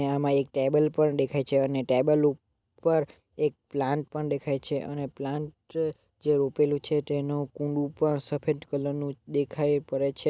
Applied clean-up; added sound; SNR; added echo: none; none; none; none.